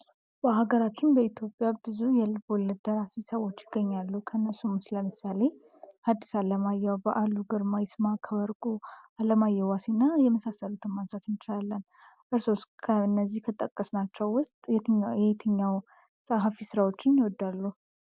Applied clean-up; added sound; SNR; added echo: none; none; none; none.